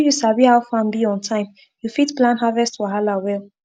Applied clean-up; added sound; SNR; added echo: none; none; none; none.